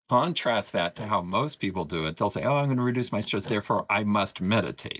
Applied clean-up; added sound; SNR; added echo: neural mask model DeepFilterNet 3.